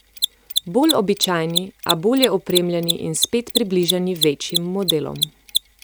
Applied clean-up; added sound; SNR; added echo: none; Mechanisms; 4 dB; none.